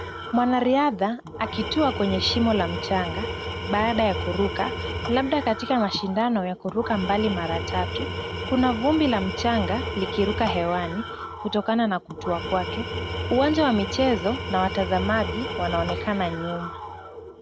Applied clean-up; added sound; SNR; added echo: none; Tools; 6 dB; none.